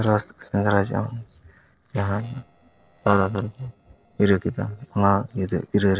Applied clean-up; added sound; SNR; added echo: neural separator model SepFormer DNS4.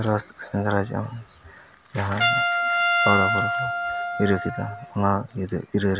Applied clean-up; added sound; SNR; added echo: none; Trumpet; 1 dB; none.